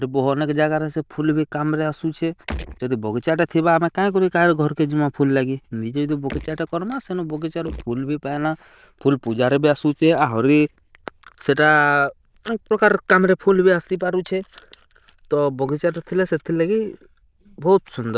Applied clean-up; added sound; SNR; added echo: neural diffusion model UNIVERSE++.